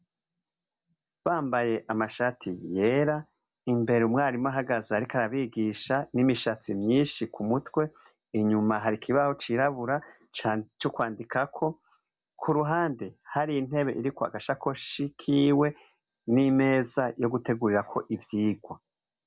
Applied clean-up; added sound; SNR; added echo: none; none; none; none.